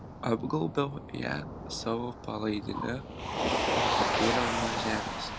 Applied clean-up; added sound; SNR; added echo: none; Motor vehicle (road); -1 dB; none.